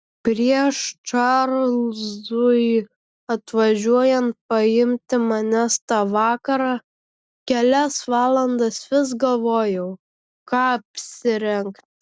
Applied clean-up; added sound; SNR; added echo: none; none; none; none.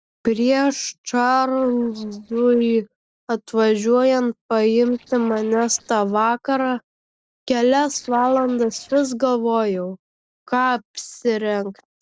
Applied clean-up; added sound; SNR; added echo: neural separator model SepFormer DNS4.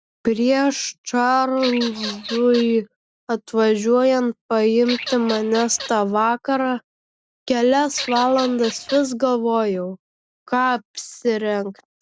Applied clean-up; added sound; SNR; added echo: none; Bird vocalization, bird call, bird song / Fowl; 11 dB; none.